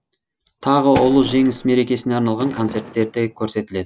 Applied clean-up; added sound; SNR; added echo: none; Fireworks + Thump, thud; 16 dB; none.